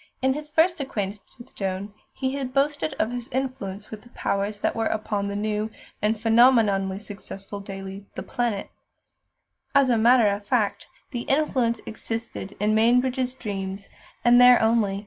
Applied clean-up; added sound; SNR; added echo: none; none; none; none.